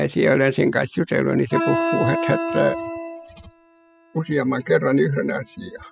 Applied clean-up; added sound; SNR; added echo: classical method spectral subtraction.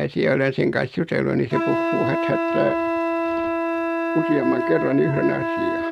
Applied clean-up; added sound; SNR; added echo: neural mask model RNNoise.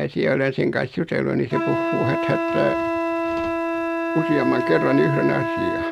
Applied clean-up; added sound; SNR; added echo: none; Wind instrument, woodwind instrument; 2 dB; none.